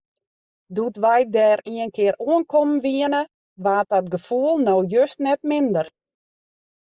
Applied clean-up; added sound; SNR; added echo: neural mask model Resemble Enhance denoiser.